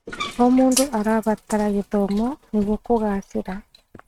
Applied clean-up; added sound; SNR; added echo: neural mask model RNNoise.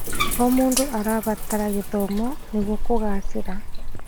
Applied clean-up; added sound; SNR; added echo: none; Bathtub (filling or washing); 0 dB; none.